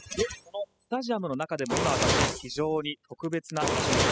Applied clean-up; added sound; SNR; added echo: classical method spectral subtraction.